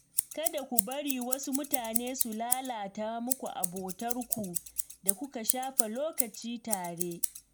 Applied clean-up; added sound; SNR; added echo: none; Scissors; -2 dB; none.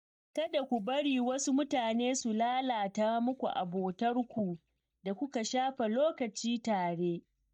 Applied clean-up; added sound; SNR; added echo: neural mask model DeepFilterNet 3.